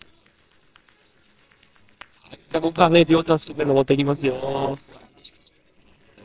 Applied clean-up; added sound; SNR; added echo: neural separator model SepFormer WHAMR!.